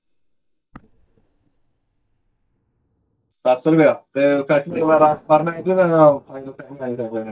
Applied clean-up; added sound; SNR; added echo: neural mask model DeepFilterNet 3.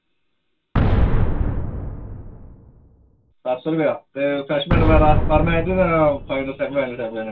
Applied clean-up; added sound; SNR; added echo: none; Boom; -2 dB; reverberation time 0.2 s.